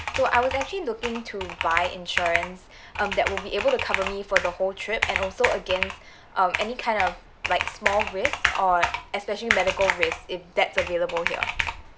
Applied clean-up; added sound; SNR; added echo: none; Computer keyboard; 3 dB; none.